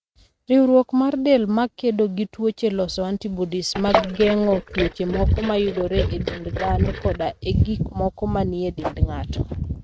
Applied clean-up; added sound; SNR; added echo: neural mask model RNNoise.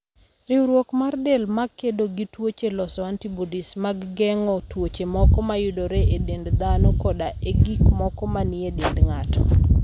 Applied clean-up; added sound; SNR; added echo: none; none; none; none.